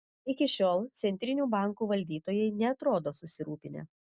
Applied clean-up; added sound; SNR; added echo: none; none; none; none.